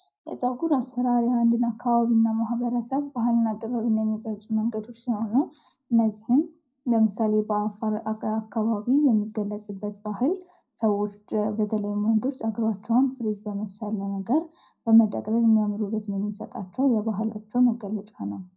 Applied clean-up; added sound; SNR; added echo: none; none; none; reverberation time 0.4 s.